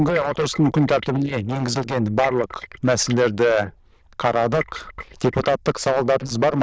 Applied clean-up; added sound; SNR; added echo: neural diffusion model UNIVERSE++.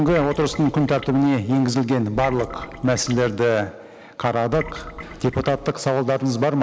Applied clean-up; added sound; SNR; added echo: none; Trickle, dribble / Water tap, faucet; 15 dB; none.